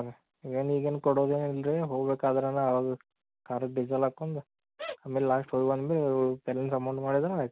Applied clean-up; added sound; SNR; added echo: none; none; none; none.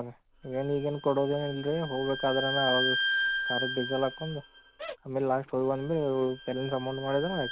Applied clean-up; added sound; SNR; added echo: none; Bowed string instrument; 5 dB; none.